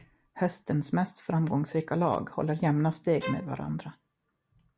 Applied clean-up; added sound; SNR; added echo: none; Bowed string instrument; 12 dB; none.